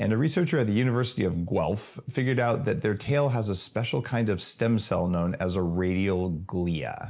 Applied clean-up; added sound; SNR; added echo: none; none; none; none.